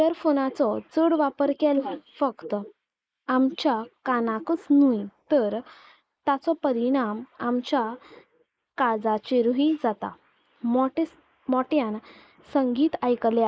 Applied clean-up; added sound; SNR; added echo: neural mask model Resemble Enhance denoiser.